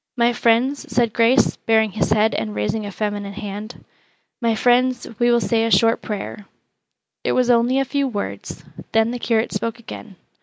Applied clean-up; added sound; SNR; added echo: none; none; none; none.